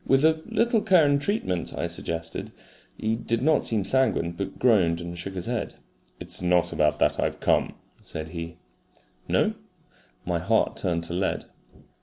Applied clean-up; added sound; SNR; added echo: none; none; none; none.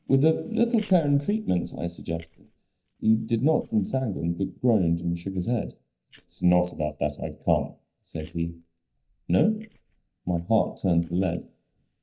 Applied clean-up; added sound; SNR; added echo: neural mask model DeepFilterNet 3.